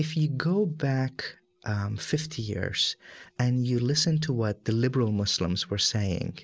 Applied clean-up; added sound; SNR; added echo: none; none; none; none.